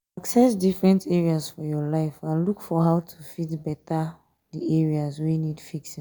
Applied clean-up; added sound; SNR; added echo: none; none; none; none.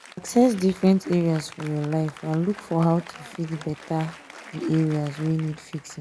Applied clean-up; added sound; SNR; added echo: none; Applause; 19 dB; none.